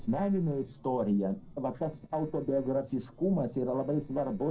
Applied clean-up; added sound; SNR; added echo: neural separator model SepFormer DNS4.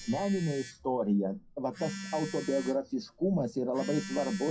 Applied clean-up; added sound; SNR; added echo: classical method WPE with log-MMSE.